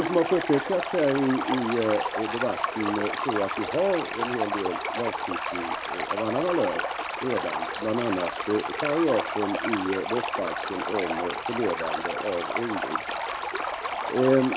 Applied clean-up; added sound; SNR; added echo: none; Stream; 3 dB; none.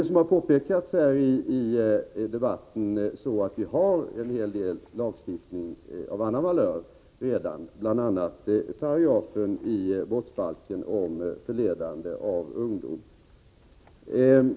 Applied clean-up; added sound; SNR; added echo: none; none; none; none.